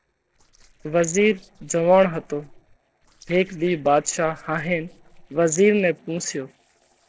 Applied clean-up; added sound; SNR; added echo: neural separator model SepFormer DNS4.